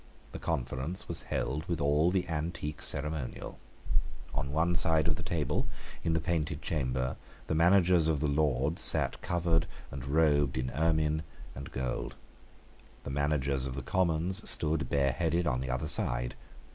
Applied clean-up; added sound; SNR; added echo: none; none; none; none.